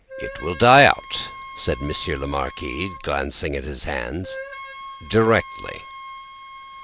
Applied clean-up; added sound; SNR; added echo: none; Wind instrument, woodwind instrument; 15 dB; none.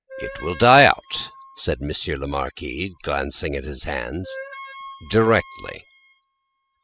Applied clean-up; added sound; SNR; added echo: classical method spectral subtraction.